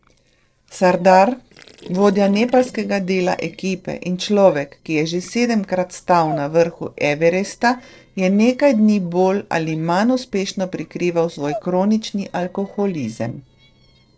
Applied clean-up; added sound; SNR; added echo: neural separator model SepFormer DNS4.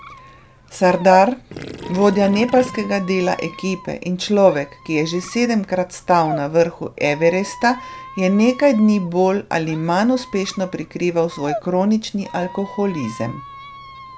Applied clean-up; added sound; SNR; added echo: none; Gurgling / Liquid + Squeak; 16 dB; none.